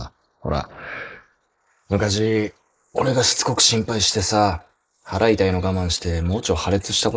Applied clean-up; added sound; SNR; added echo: neural mask model Resemble Enhance denoiser.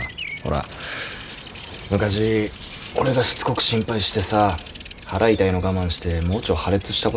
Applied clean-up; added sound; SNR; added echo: none; Bird vocalization, bird call, bird song; 17 dB; none.